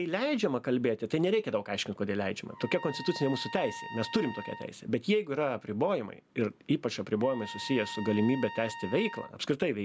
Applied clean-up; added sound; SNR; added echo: none; Trumpet; 14 dB; none.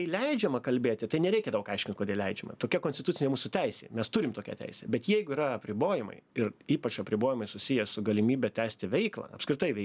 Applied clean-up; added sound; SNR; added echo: none; none; none; none.